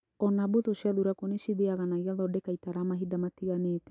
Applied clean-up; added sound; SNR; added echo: none; none; none; none.